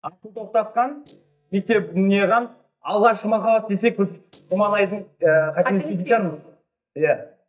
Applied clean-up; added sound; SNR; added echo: neural mask model DeepFilterNet 3.